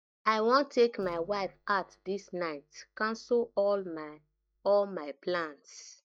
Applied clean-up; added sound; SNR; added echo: neural mask model DeepFilterNet 3.